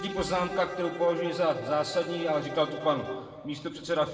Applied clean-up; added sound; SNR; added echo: none; Bowed string instrument; 12 dB; reverberation time 1.6 s.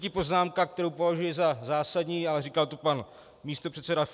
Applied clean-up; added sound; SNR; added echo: none; none; none; none.